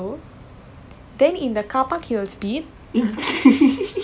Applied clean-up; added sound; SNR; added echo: none; none; none; none.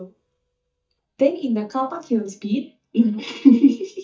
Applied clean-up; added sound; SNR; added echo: neural mask model DeepFilterNet 3.